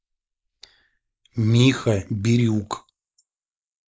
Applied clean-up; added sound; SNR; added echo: neural mask model Resemble Enhance denoiser.